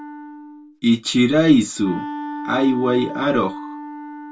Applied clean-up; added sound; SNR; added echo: none; Wind instrument, woodwind instrument; 12 dB; reverberation time 0.2 s.